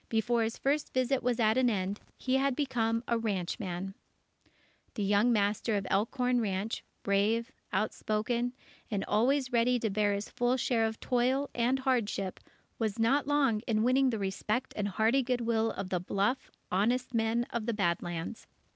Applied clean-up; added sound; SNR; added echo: none; none; none; none.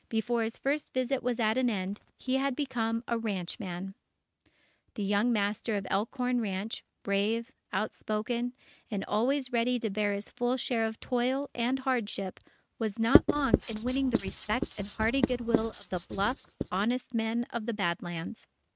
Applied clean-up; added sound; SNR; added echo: neural mask model RNNoise.